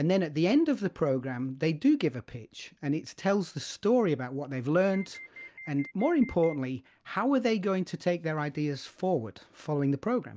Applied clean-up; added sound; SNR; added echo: none; Alarm; 18 dB; none.